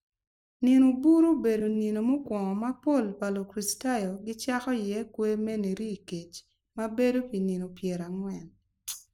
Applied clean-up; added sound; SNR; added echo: neural mask model DeepFilterNet 3.